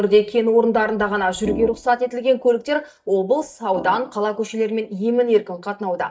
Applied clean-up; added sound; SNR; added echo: neural mask model DeepFilterNet 3.